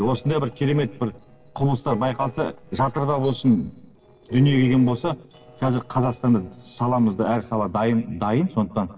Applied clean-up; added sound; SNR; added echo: neural separator model SepFormer DNS4.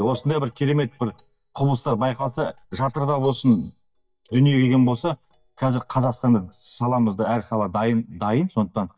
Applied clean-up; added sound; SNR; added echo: neural mask model DeepFilterNet 3.